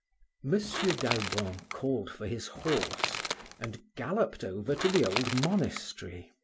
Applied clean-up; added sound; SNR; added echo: none; Crushing / Wood; 4 dB; none.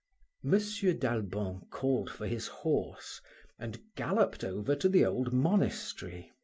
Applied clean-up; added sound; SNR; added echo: none; none; none; none.